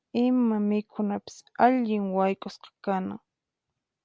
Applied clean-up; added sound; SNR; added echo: none; none; none; none.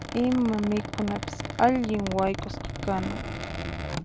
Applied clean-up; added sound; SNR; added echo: none; Squeak; 6 dB; none.